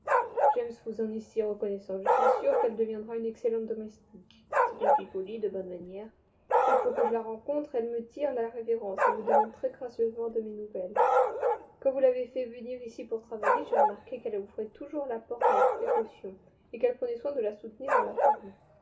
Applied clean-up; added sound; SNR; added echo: none; Bark; -3 dB; reverberation time 0.5 s.